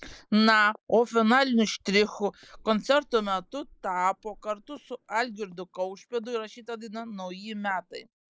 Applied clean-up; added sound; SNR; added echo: neural mask model Resemble Enhance denoiser.